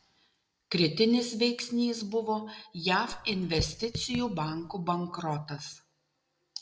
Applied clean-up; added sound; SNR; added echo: none; Raindrop / Drip; 9 dB; none.